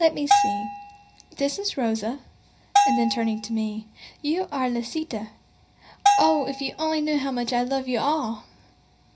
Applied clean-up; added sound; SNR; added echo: none; Bell; -1 dB; reverberation time 0.4 s.